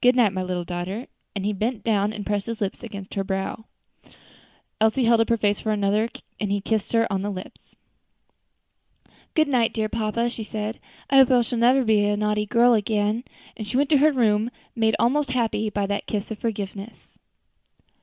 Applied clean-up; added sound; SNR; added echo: none; none; none; none.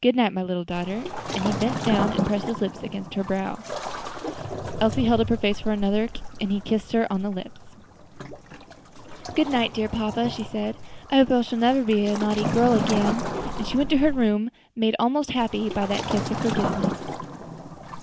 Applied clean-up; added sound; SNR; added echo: none; Waves, surf; 6 dB; none.